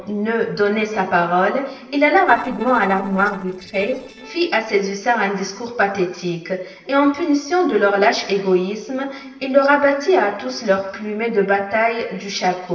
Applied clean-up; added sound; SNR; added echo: neural separator model SepFormer DNS4.